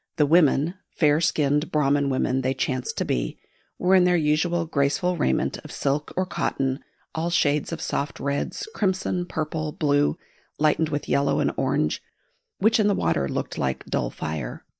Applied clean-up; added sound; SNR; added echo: neural mask model DeepFilterNet 3.